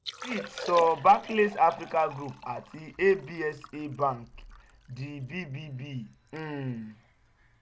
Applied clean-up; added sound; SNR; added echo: none; Liquid; 16 dB; none.